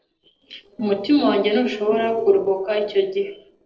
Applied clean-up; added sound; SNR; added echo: neural separator model SepFormer DNS4.